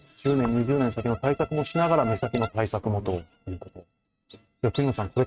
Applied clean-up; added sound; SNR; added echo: neural mask model RNNoise.